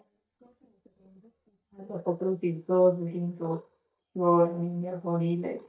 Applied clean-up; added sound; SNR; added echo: neural mask model DeepFilterNet 3.